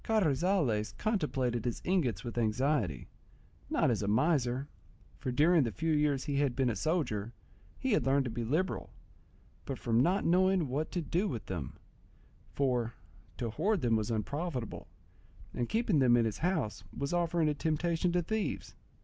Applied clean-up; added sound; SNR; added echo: none; none; none; none.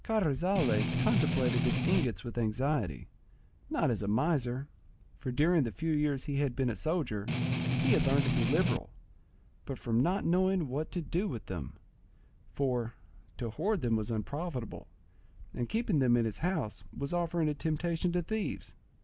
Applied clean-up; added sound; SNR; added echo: none; Strum; -2 dB; none.